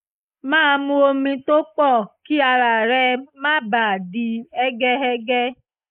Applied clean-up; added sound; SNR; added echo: neural mask model Resemble Enhance denoiser.